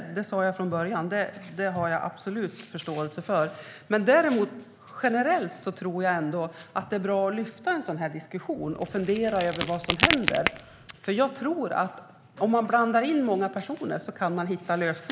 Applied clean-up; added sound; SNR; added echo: none; Crack; 3 dB; none.